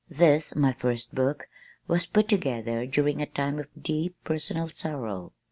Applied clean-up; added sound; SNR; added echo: none; none; none; none.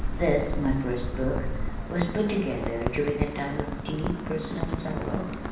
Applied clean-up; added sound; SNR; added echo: none; Rain; 1 dB; reverberation time 0.9 s.